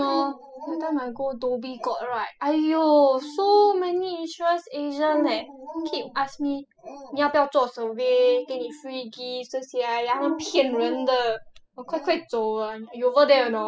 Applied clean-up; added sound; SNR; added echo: classical method spectral subtraction.